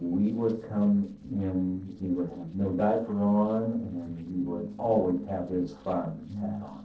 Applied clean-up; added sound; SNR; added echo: neural separator model SepFormer DNS4.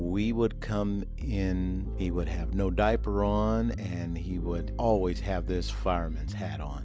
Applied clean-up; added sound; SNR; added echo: none; none; none; none.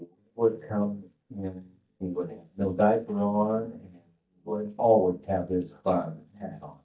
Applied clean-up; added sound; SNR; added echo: neural mask model DeepFilterNet 3.